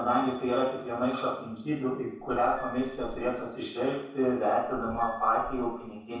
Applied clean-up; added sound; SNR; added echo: none; Squeak / Screech; 16 dB; reverberation time 0.7 s.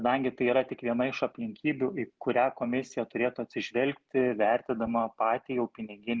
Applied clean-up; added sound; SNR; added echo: none; none; none; none.